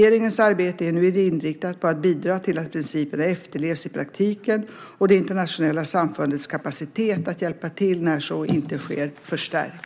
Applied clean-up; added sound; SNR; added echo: none; none; none; none.